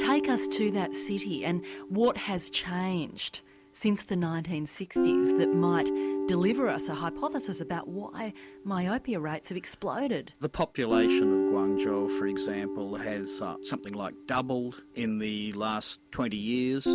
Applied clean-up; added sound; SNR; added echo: none; Guitar; 1 dB; none.